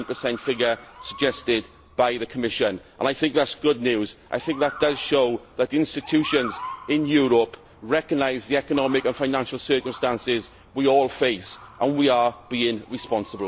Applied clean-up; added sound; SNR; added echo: none; Motor vehicle (road) / Siren; 19 dB; none.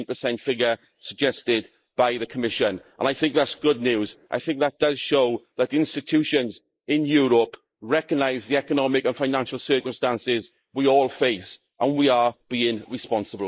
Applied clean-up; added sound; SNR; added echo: neural mask model Resemble Enhance denoiser.